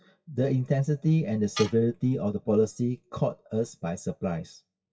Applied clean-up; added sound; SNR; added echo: classical method WPE with log-MMSE.